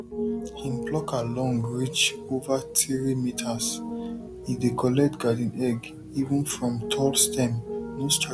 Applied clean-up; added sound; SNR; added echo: none; Piano; 8 dB; none.